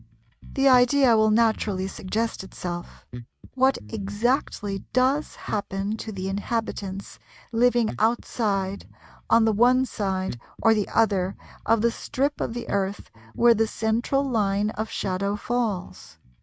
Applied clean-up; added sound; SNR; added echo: neural mask model RNNoise.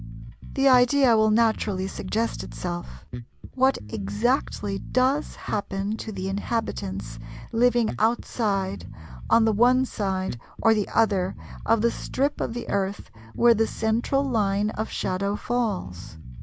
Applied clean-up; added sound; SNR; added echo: none; Bass guitar; 12 dB; none.